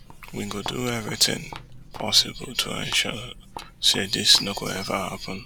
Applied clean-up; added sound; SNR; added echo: none; Walk, footsteps; 15 dB; none.